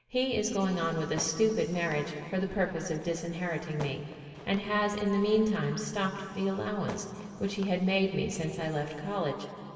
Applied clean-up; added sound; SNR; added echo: none; Fireworks; 18 dB; reverberation time 2.5 s.